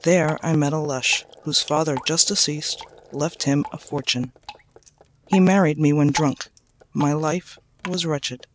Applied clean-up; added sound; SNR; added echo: none; Drip; 17 dB; none.